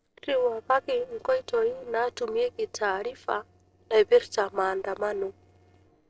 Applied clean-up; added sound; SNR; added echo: neural separator model SepFormer DNS4.